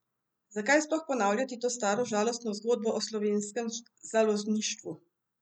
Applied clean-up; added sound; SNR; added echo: none; none; none; none.